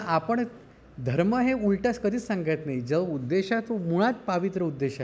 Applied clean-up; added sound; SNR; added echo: none; none; none; none.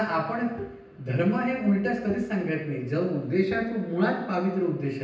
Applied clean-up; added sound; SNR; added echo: none; Bowed string instrument; 17 dB; reverberation time 0.9 s.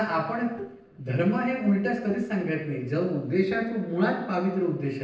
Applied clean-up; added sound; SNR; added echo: neural separator model SepFormer DNS4.